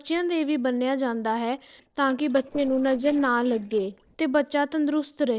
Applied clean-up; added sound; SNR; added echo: neural separator model SepFormer DNS4.